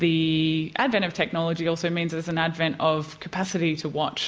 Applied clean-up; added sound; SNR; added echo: none; none; none; none.